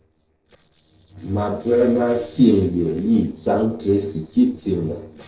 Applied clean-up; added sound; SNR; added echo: neural separator model SepFormer DNS4.